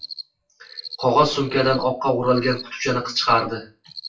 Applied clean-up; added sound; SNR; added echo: classical method WPE with log-MMSE.